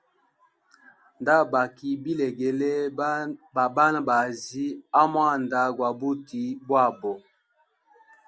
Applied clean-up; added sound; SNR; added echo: none; none; none; none.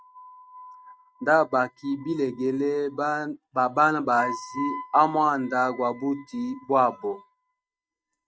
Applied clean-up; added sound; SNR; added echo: neural mask model RNNoise.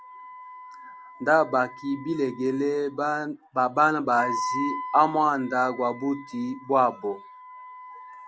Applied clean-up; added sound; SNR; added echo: none; Wind instrument, woodwind instrument; 12 dB; none.